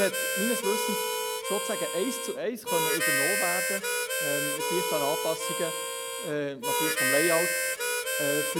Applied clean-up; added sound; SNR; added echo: none; Harmonica; -3 dB; none.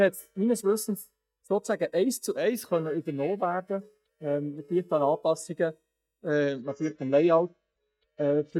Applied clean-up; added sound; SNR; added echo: neural mask model DeepFilterNet 3.